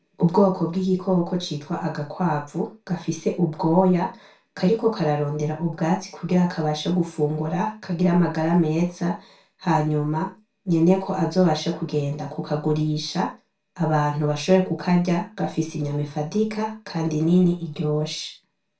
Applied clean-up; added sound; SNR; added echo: none; none; none; reverberation time 0.3 s.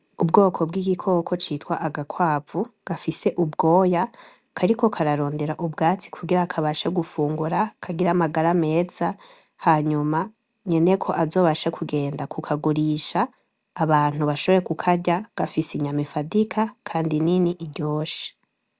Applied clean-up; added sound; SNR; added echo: none; none; none; none.